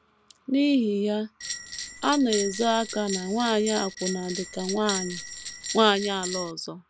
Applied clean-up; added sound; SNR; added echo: none; Bell; 8 dB; none.